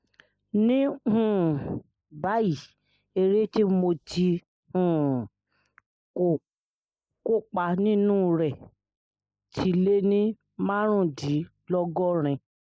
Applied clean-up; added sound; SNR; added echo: neural mask model Resemble Enhance denoiser.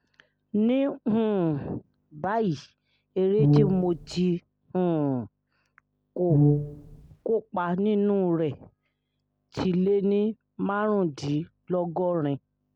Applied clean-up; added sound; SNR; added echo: none; Brass instrument; -3 dB; none.